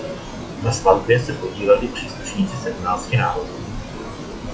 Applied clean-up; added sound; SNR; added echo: classical method log-MMSE.